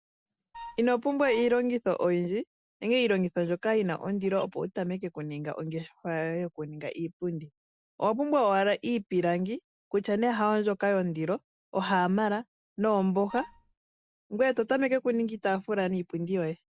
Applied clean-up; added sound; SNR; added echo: none; Wind instrument, woodwind instrument; 17 dB; none.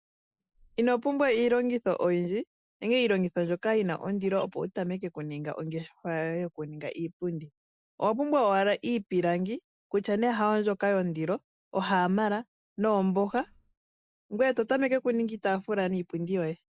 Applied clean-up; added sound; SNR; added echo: neural mask model Resemble Enhance denoiser.